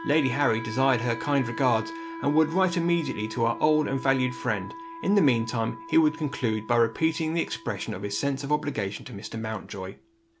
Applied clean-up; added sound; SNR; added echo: none; Wind instrument, woodwind instrument; 13 dB; none.